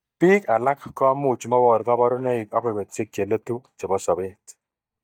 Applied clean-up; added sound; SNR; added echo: neural mask model DeepFilterNet 3.